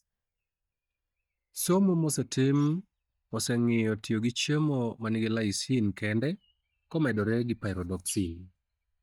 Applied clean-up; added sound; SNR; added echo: neural mask model DeepFilterNet 3.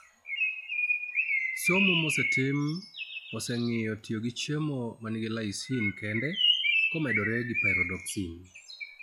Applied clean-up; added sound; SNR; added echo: classical method log-MMSE.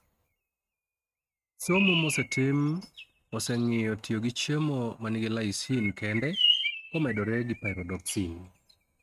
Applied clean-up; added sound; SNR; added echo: neural mask model RNNoise.